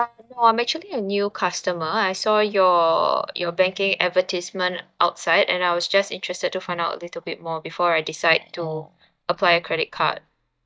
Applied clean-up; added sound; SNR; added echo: neural mask model DeepFilterNet 3.